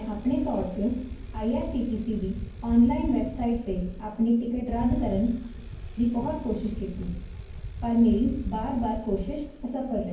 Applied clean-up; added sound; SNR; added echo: none; Bicycle; 9 dB; reverberation time 0.9 s.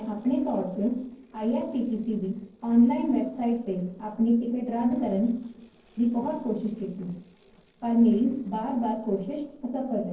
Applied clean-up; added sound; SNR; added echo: neural separator model SepFormer DNS4.